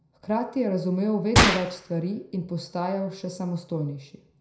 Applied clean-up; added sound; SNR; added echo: none; Gunshot, gunfire; -1 dB; reverberation time 0.5 s.